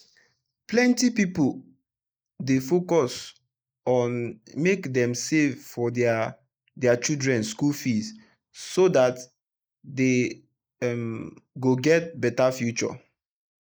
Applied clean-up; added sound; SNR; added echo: neural mask model Resemble Enhance denoiser.